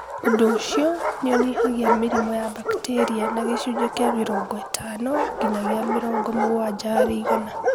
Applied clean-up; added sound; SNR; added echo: none; Bark; 1 dB; none.